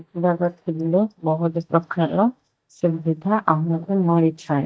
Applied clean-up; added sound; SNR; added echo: neural mask model DeepFilterNet 3.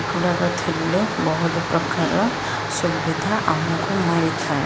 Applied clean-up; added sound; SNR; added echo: none; none; none; none.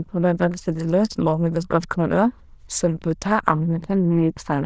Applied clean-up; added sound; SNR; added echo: neural diffusion model UNIVERSE++.